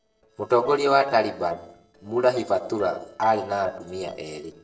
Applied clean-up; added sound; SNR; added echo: neural separator model SepFormer DNS4.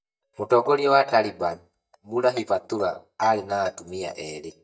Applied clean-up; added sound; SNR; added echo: neural mask model DeepFilterNet 3.